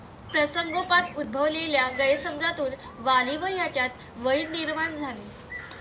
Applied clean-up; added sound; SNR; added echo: none; Bird; 14 dB; none.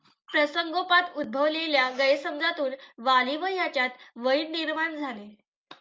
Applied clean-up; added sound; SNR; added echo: none; none; none; none.